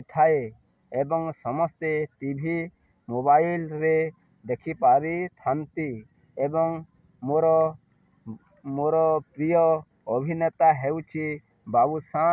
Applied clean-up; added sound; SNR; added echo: none; none; none; none.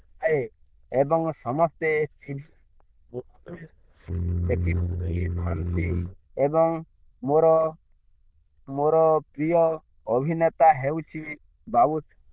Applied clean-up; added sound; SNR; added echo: neural diffusion model UNIVERSE++.